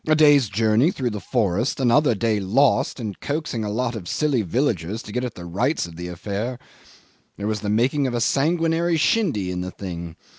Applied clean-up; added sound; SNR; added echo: none; none; none; none.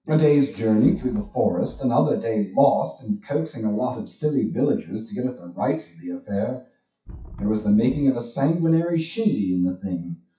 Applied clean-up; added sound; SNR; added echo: classical method WPE with log-MMSE.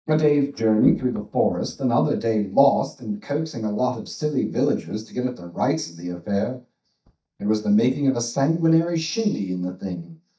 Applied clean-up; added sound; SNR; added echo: neural mask model DeepFilterNet 3.